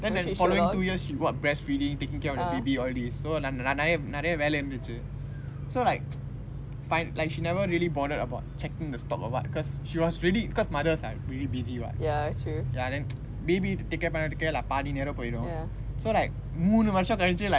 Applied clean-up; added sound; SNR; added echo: none; none; none; none.